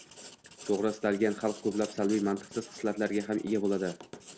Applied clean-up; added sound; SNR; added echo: none; Writing; 17 dB; none.